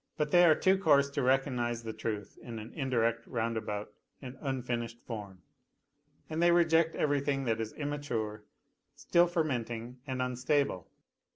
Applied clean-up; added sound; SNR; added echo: none; none; none; none.